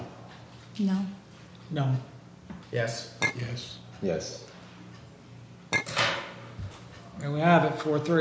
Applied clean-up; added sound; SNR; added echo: none; Chink, clink; 3 dB; none.